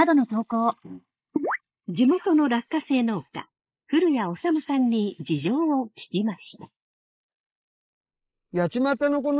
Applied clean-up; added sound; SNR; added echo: neural mask model Resemble Enhance denoiser.